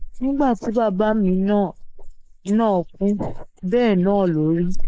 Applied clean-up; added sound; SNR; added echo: neural mask model Resemble Enhance denoiser.